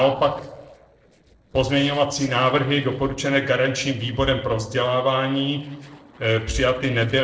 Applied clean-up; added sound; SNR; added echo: neural separator model SepFormer DNS4.